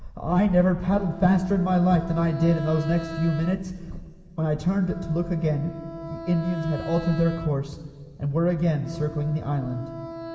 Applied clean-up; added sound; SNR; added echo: none; Wind instrument, woodwind instrument; 14 dB; reverberation time 2.6 s.